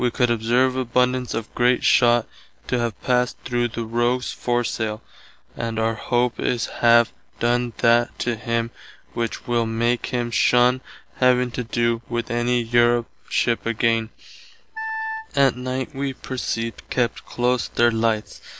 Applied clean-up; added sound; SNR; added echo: none; Wind instrument, woodwind instrument; 8 dB; none.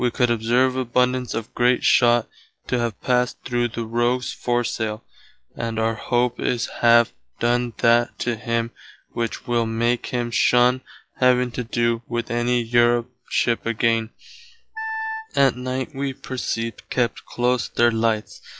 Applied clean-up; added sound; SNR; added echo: classical method log-MMSE.